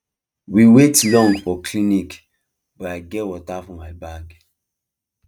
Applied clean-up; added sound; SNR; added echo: neural mask model RNNoise.